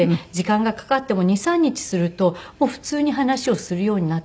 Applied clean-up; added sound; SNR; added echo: none; none; none; none.